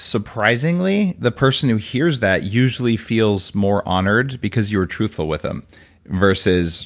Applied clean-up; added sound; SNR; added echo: none; none; none; none.